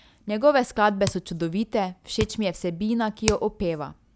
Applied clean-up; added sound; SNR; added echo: none; Hands; 12 dB; none.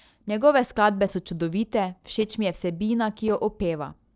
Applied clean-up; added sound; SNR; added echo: neural separator model SepFormer DNS4.